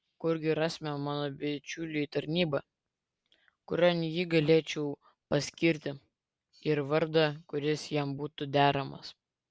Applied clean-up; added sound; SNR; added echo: none; none; none; none.